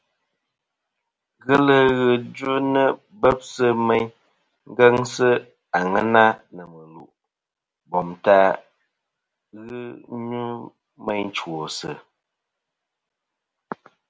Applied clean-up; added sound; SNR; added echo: none; none; none; none.